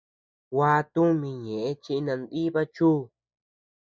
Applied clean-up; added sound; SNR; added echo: none; none; none; none.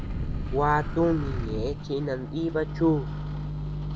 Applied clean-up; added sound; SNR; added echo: none; Microwave oven; 3 dB; none.